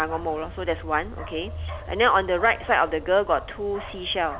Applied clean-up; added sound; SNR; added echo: none; Bark; 12 dB; none.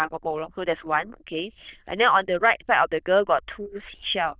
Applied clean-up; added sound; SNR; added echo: neural diffusion model UNIVERSE++.